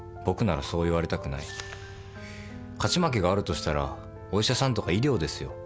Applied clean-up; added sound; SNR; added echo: none; none; none; none.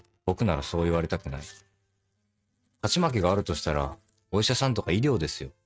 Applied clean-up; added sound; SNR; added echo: neural mask model RNNoise.